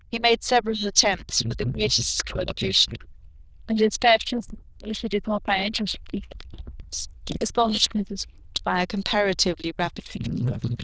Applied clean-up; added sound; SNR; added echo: neural diffusion model UNIVERSE++.